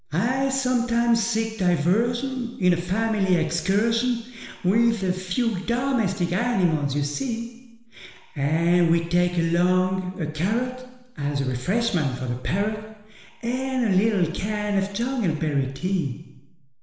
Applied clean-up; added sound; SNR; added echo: none; none; none; reverberation time 1.1 s.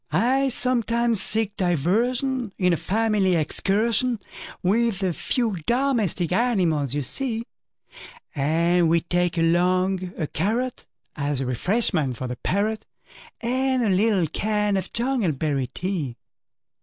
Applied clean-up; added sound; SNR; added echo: none; none; none; none.